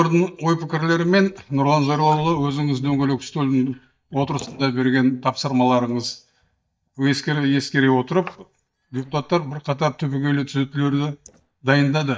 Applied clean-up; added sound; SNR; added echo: neural mask model DeepFilterNet 3.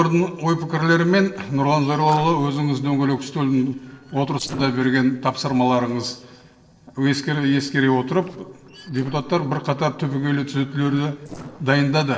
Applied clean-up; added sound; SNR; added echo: neural separator model SepFormer DNS4.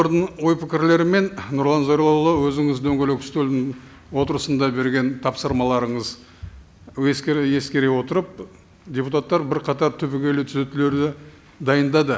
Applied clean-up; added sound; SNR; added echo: none; none; none; none.